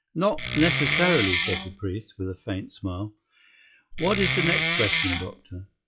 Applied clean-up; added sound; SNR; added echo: classical method log-MMSE.